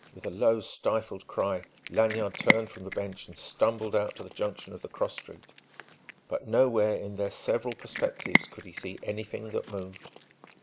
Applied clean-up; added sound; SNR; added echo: none; Cat; 6 dB; none.